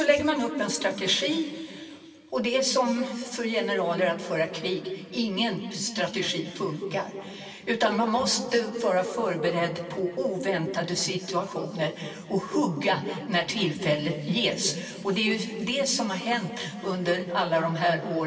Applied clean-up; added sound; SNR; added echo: none; none; none; reverberation time 2.6 s.